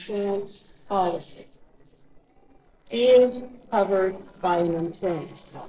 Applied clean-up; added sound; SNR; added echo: neural separator model SepFormer DNS4.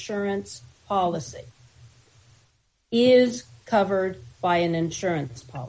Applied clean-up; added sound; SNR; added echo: none; none; none; none.